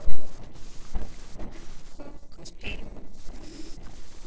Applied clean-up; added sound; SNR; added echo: neural separator model SepFormer DNS4.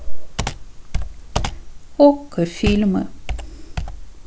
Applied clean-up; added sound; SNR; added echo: none; Computer keyboard; 7 dB; none.